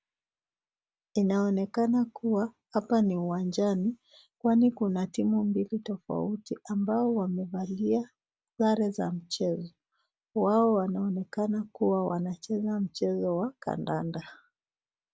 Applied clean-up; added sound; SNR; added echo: none; none; none; none.